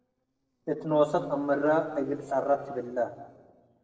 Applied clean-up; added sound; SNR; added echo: neural separator model SepFormer DNS4.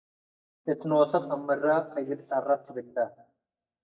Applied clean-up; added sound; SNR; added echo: neural mask model DeepFilterNet 3.